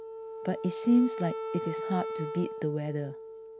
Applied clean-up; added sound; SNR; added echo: none; Wind instrument, woodwind instrument; 7 dB; none.